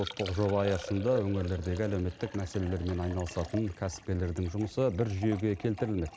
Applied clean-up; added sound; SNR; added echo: none; Liquid; 13 dB; none.